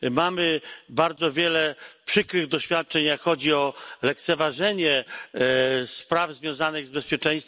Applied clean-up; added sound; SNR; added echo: none; none; none; none.